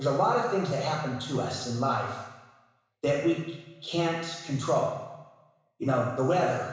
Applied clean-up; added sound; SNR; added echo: none; none; none; reverberation time 1.0 s.